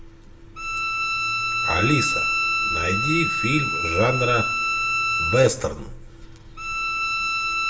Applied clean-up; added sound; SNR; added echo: none; Bowed string instrument; -2 dB; reverberation time 0.5 s.